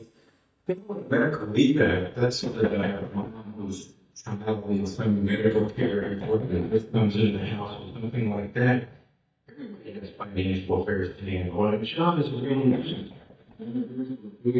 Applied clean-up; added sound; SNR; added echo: neural mask model DeepFilterNet 3.